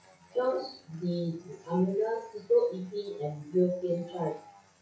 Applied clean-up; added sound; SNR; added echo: classical method WPE with log-MMSE.